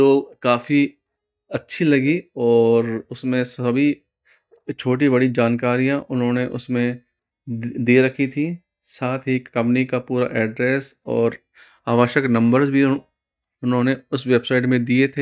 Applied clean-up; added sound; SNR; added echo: neural mask model DeepFilterNet 3.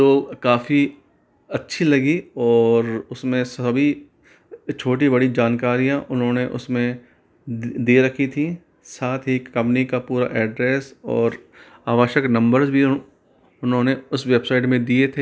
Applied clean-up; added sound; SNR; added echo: none; none; none; none.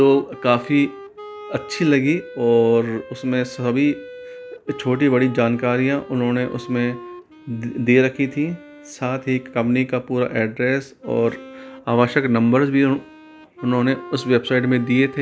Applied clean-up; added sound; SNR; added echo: none; Wind instrument, woodwind instrument; 18 dB; none.